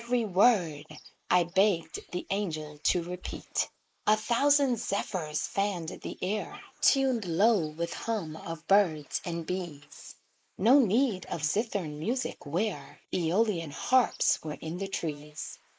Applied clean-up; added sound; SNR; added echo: neural mask model Resemble Enhance denoiser.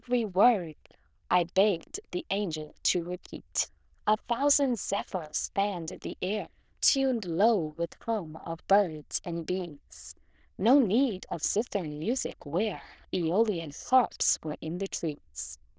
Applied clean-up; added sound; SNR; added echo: neural diffusion model UNIVERSE++.